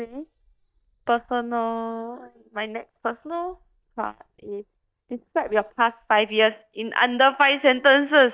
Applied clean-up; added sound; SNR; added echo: neural mask model DeepFilterNet 3.